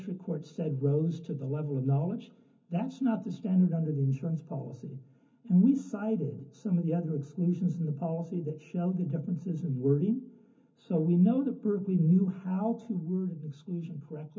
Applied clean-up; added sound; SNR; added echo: none; none; none; reverberation time 0.3 s.